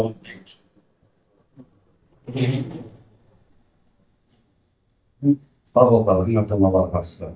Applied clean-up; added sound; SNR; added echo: neural mask model DeepFilterNet 3.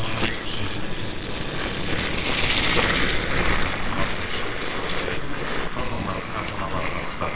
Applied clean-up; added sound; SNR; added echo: neural separator model SepFormer WHAMR!.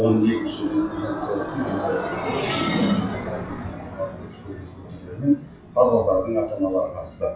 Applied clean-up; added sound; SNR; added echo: classical method WPE with log-MMSE.